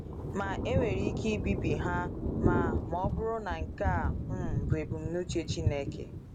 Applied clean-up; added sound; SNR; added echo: none; Thunder; -3 dB; none.